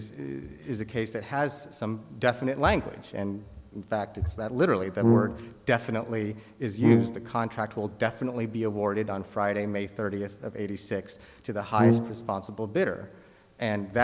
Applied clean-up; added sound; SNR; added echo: none; Brass instrument; -5 dB; none.